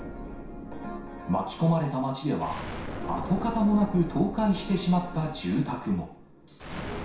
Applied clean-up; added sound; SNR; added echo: none; Explosion; 11 dB; reverberation time 0.6 s.